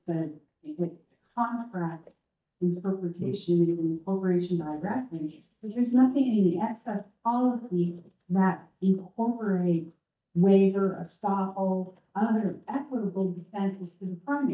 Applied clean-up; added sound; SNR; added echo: neural mask model DeepFilterNet 3.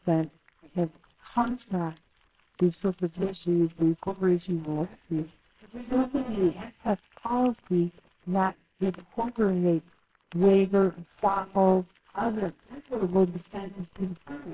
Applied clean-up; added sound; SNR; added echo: neural separator model SepFormer WHAMR!.